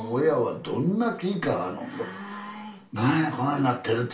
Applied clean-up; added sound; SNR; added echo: none; none; none; reverberation time 0.3 s.